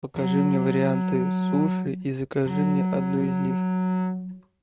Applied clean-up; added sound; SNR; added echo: neural mask model RNNoise.